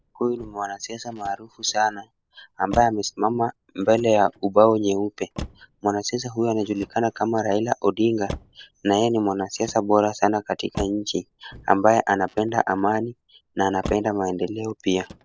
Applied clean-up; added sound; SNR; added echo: none; Motor vehicle (road); 18 dB; none.